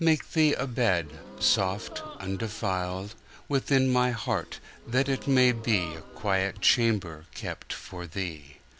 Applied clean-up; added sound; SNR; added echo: none; Gasp; 19 dB; none.